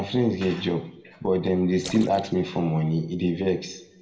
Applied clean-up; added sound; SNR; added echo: none; Splash, splatter; 20 dB; reverberation time 0.6 s.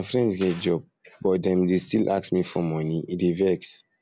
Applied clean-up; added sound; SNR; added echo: none; none; none; none.